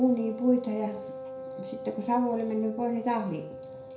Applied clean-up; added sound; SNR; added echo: none; Wind instrument, woodwind instrument; 11 dB; reverberation time 0.5 s.